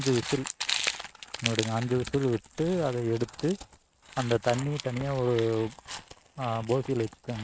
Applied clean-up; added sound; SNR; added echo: neural mask model RNNoise.